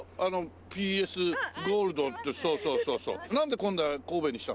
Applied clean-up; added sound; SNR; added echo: none; none; none; none.